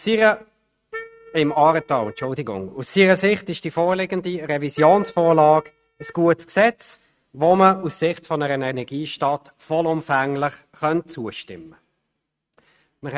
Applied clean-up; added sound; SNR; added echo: neural mask model RNNoise.